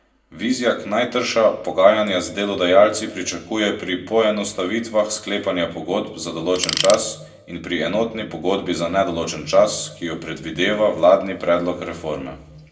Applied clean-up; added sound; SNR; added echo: none; Tools; 5 dB; reverberation time 0.2 s.